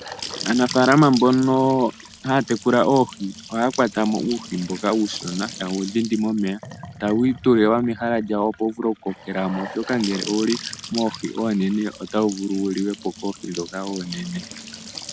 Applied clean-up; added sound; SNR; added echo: none; Trickle, dribble / Bathtub (filling or washing) / Sink (filling or washing) / Gurgling / Splash, splatter; 15 dB; none.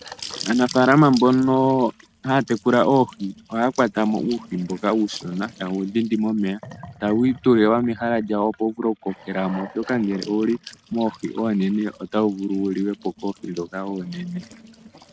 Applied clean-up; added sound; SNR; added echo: neural mask model RNNoise.